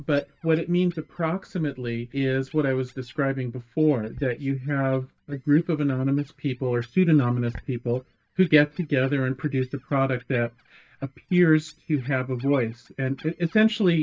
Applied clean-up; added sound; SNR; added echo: neural mask model DeepFilterNet 3.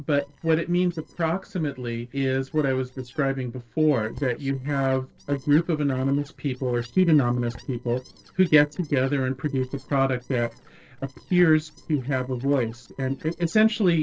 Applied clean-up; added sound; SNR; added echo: neural separator model SepFormer DNS4.